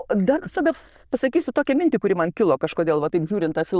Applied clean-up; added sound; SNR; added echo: neural diffusion model UNIVERSE++.